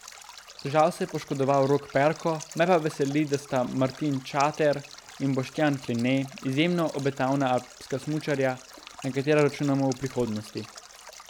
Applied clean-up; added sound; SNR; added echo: none; Stream; 19 dB; none.